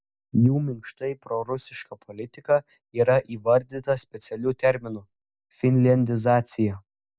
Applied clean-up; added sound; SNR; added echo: none; none; none; none.